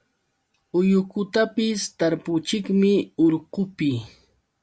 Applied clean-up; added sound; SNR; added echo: none; none; none; none.